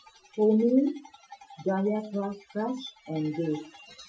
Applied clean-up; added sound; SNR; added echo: classical method Wiener filter.